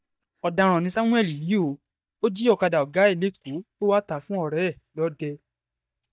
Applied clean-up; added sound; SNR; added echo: neural mask model DeepFilterNet 3.